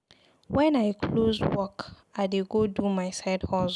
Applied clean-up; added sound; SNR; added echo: none; none; none; none.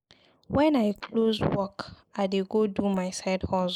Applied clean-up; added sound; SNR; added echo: neural mask model Resemble Enhance denoiser.